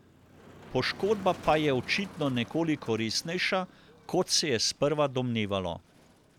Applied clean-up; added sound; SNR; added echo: none; Motor vehicle (road); 19 dB; none.